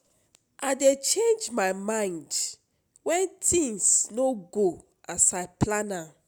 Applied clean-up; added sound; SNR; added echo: none; none; none; none.